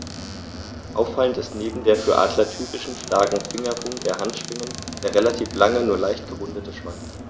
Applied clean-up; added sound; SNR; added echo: none; Squeak / Cupboard open or close + Crowd; 11 dB; none.